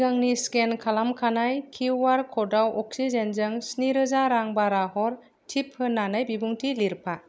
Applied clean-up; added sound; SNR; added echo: none; none; none; none.